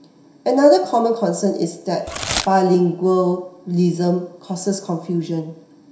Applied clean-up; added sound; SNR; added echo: none; Packing tape, duct tape / Tearing; 11 dB; reverberation time 0.7 s.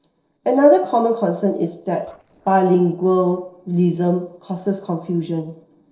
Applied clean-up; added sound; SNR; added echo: neural separator model SepFormer DNS4.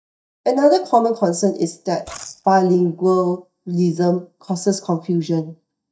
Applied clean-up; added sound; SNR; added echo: neural mask model DeepFilterNet 3.